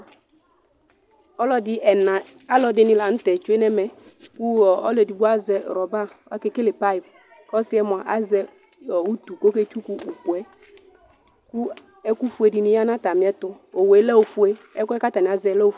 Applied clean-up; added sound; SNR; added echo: none; none; none; none.